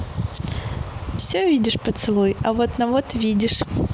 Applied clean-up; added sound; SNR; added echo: none; none; none; none.